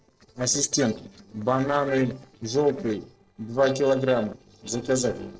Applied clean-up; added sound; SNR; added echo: neural separator model SepFormer DNS4.